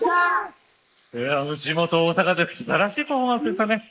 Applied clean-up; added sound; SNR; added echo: neural mask model Resemble Enhance denoiser.